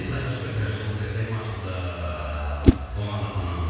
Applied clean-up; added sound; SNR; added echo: none; Whoosh, swoosh, swish; -1 dB; reverberation time 1.9 s.